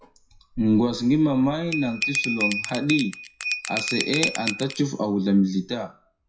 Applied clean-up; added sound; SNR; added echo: classical method WPE with log-MMSE.